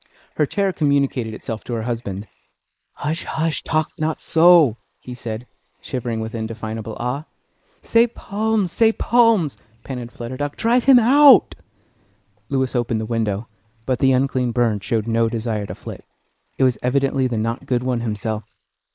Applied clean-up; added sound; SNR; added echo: neural mask model Resemble Enhance denoiser.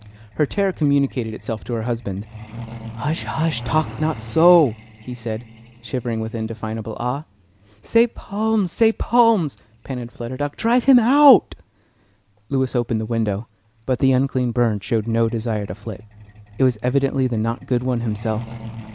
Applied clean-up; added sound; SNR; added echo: none; Truck; 18 dB; none.